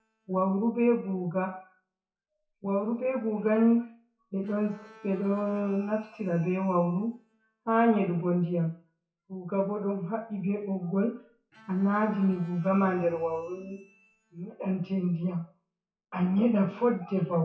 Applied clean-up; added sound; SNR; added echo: classical method WPE with log-MMSE.